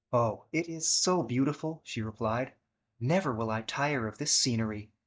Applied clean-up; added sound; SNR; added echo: neural mask model DeepFilterNet 3.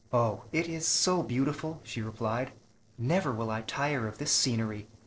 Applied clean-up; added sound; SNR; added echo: neural separator model SepFormer DNS4.